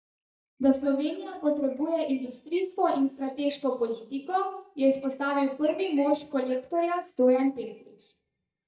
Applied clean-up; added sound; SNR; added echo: neural mask model DeepFilterNet 3.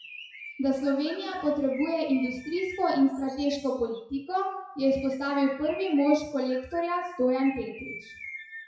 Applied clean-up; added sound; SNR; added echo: classical method WPE with log-MMSE.